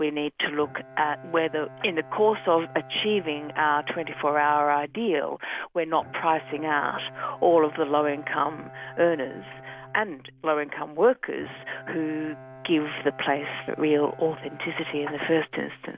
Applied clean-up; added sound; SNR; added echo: none; Bowed string instrument; 19 dB; none.